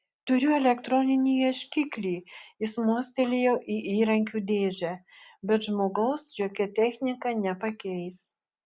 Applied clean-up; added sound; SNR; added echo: none; none; none; none.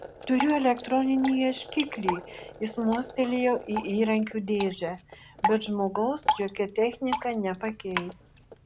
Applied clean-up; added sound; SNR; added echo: none; Drip; 8 dB; none.